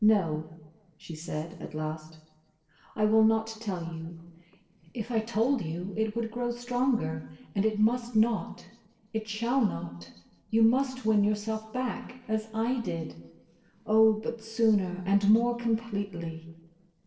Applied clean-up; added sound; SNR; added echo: neural separator model SepFormer DNS4.